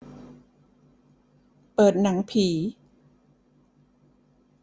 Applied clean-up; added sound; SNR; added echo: none; none; none; none.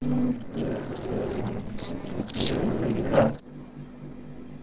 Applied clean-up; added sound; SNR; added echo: neural separator model SepFormer DNS4.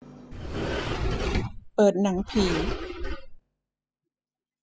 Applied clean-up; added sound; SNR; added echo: classical method spectral subtraction.